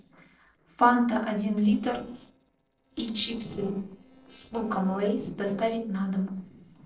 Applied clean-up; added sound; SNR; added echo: neural separator model SepFormer DNS4.